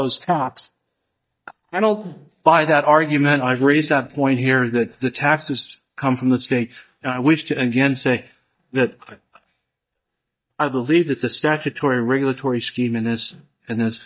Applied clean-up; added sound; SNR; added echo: neural mask model DeepFilterNet 3.